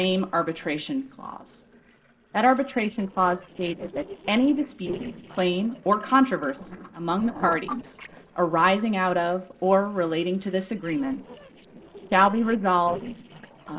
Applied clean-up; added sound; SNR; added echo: neural separator model SepFormer DNS4.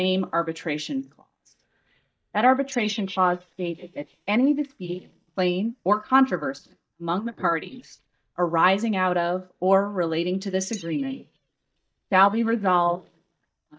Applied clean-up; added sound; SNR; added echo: neural mask model DeepFilterNet 3.